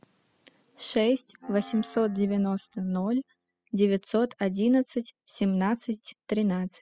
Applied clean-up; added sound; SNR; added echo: classical method spectral subtraction.